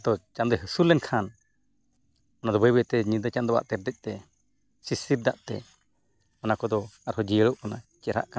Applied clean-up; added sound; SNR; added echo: none; none; none; none.